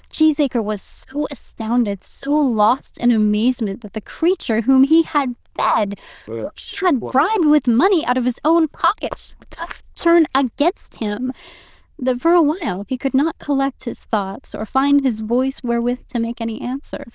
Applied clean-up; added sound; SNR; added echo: neural diffusion model UNIVERSE++.